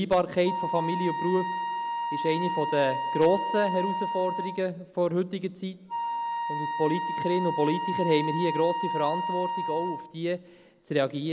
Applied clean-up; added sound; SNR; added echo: none; Wind instrument, woodwind instrument; 3 dB; none.